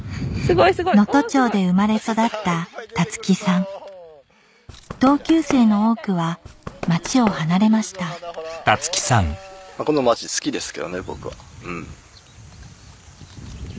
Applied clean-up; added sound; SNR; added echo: none; Run; 12 dB; none.